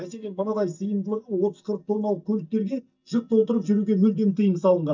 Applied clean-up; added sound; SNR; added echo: neural mask model DeepFilterNet 3.